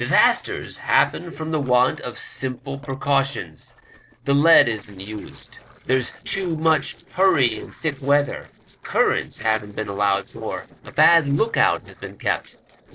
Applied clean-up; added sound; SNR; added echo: neural separator model SepFormer DNS4.